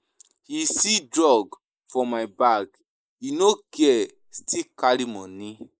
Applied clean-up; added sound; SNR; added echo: neural mask model Resemble Enhance denoiser.